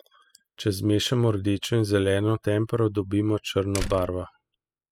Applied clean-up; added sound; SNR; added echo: classical method spectral subtraction.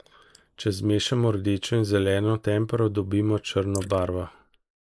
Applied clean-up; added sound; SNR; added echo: neural mask model Resemble Enhance denoiser.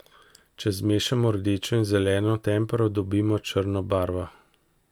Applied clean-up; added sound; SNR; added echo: none; none; none; none.